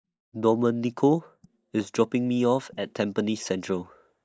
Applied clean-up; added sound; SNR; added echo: neural mask model DeepFilterNet 3.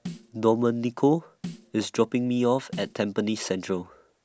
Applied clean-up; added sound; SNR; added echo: none; Snare drum; 17 dB; none.